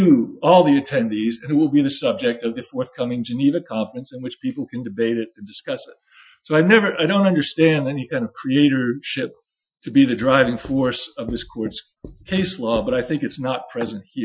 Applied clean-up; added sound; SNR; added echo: classical method Wiener filter.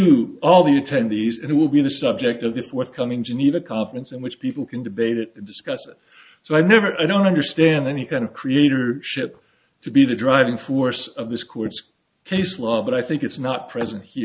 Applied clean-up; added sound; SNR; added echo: none; none; none; none.